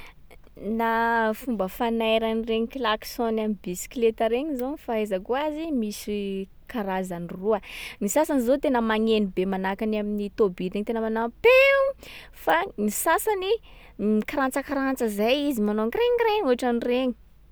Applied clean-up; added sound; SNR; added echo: none; none; none; none.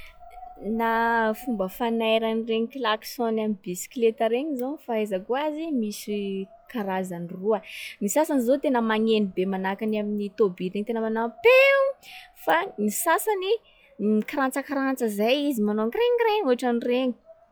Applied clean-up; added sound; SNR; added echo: classical method log-MMSE.